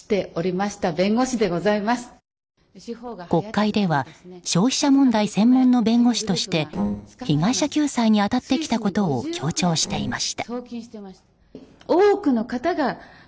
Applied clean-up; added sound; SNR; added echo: neural separator model SepFormer DNS4.